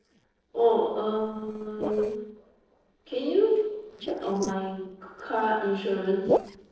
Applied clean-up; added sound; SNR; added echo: neural separator model SepFormer DNS4.